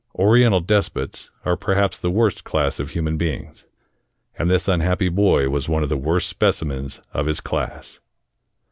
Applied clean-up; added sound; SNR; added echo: none; none; none; none.